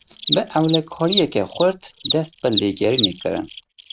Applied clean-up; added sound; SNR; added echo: neural mask model RNNoise.